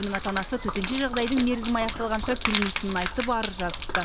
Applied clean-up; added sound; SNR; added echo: none; Gurgling / Liquid; 1 dB; none.